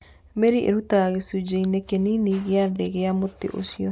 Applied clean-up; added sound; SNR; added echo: none; none; none; none.